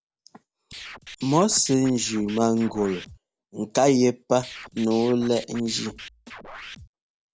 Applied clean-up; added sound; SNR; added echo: none; Scratching (performance technique); 17 dB; none.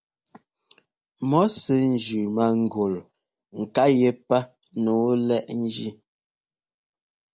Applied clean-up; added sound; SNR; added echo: none; none; none; none.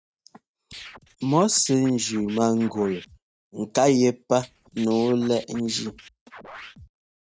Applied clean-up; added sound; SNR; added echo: neural mask model RNNoise.